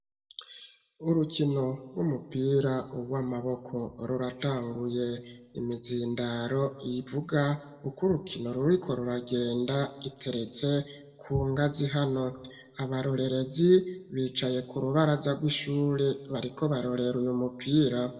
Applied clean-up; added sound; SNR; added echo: none; none; none; reverberation time 1.0 s.